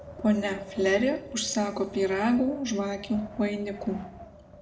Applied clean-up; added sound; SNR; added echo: none; Wind; 15 dB; reverberation time 0.6 s.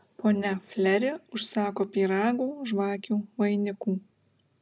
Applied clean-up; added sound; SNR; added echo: none; none; none; none.